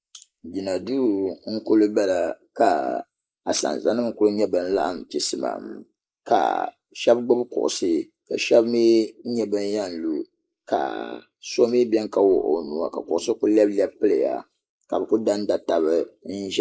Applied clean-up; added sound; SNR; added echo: neural mask model Resemble Enhance denoiser.